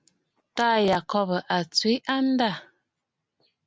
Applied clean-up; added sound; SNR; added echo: none; none; none; none.